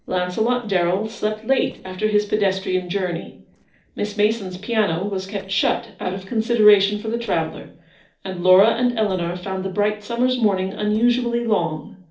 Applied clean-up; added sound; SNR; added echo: neural separator model SepFormer DNS4.